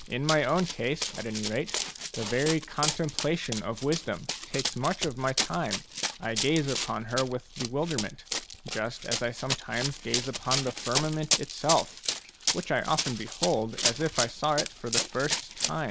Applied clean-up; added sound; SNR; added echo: none; Run; 3 dB; none.